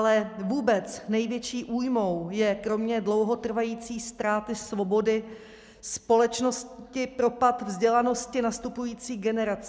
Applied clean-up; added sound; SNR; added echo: none; none; none; none.